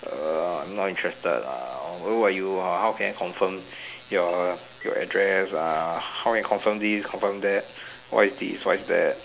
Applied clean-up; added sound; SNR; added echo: none; none; none; none.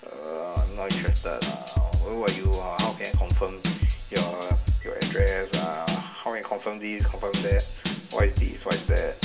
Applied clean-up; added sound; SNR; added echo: none; Drum / Drum kit; -5 dB; reverberation time 1.4 s.